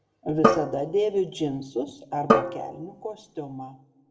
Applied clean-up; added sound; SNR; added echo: none; Drum; -2 dB; reverberation time 0.5 s.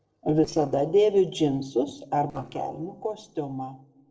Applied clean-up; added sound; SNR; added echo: neural separator model SepFormer DNS4.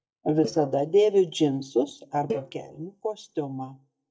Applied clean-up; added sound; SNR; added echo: neural mask model DeepFilterNet 3.